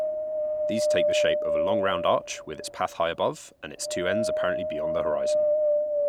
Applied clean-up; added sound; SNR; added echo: none; Wind; -4 dB; none.